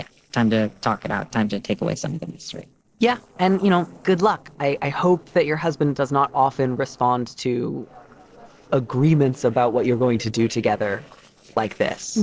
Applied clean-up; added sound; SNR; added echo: neural separator model SepFormer DNS4.